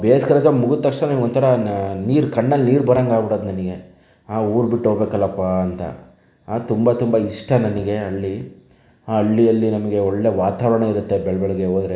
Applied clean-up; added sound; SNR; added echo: none; none; none; none.